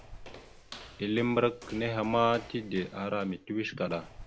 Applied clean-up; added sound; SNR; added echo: none; Walk, footsteps; 17 dB; none.